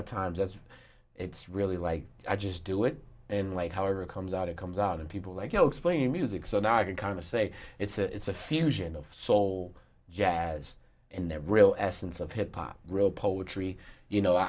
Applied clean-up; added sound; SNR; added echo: none; none; none; none.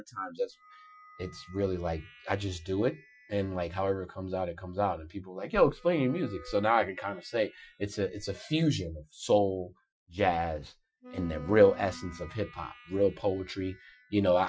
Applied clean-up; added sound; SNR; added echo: classical method Wiener filter.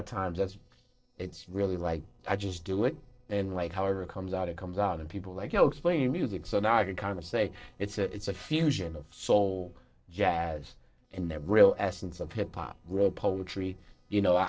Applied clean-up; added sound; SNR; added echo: neural separator model SepFormer DNS4.